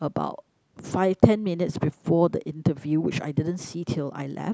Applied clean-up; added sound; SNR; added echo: none; none; none; none.